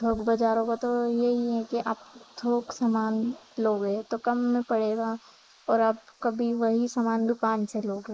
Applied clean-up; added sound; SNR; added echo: neural mask model Resemble Enhance denoiser.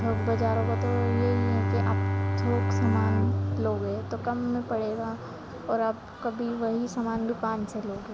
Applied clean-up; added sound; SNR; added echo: none; Bowed string instrument; -1 dB; none.